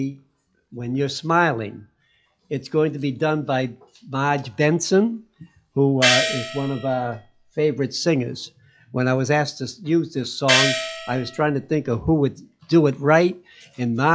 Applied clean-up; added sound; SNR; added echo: classical method log-MMSE.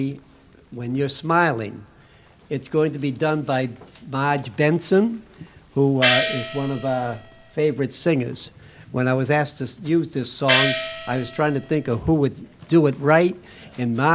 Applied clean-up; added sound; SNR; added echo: none; Gong; 2 dB; none.